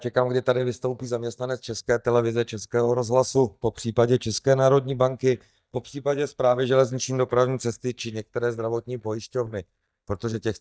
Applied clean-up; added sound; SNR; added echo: neural mask model DeepFilterNet 3.